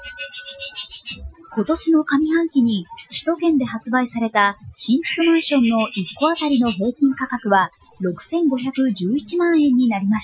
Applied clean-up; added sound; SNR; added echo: classical method Wiener filter.